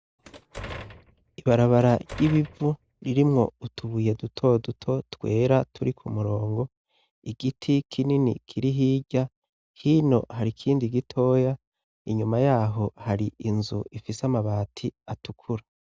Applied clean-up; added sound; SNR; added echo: none; Door; 16 dB; none.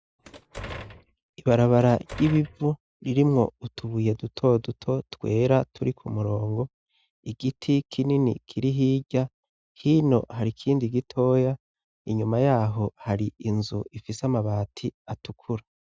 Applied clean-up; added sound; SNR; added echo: classical method Wiener filter.